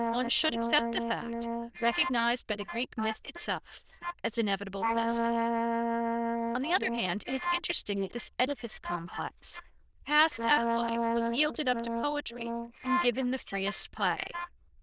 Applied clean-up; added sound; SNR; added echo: neural diffusion model UNIVERSE++.